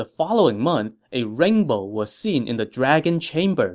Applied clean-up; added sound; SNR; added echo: none; none; none; none.